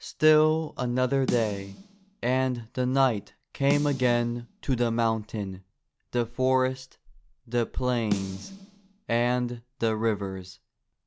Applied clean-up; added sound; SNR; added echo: none; Snare drum; 13 dB; none.